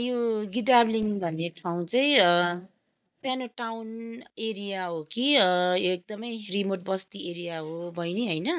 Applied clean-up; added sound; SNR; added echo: neural mask model DeepFilterNet 3.